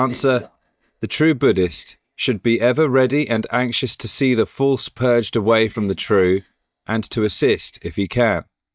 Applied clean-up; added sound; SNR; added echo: neural mask model DeepFilterNet 3.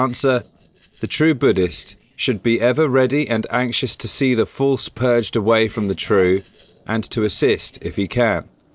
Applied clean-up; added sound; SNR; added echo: neural separator model SepFormer DNS4.